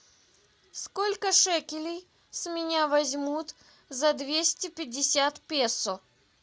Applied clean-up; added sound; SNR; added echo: none; none; none; none.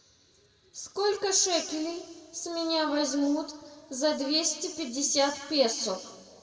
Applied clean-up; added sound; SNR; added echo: none; none; none; reverberation time 1.4 s.